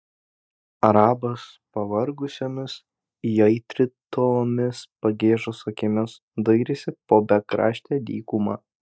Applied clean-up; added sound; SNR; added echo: neural mask model DeepFilterNet 3.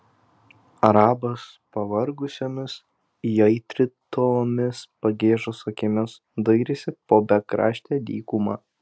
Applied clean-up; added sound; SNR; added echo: none; none; none; none.